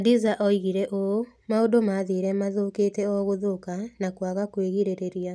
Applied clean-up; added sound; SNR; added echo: none; none; none; none.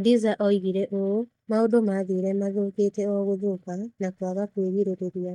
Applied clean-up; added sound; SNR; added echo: neural mask model DeepFilterNet 3.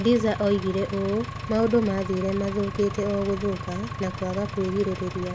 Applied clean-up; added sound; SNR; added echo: none; Engine; 8 dB; none.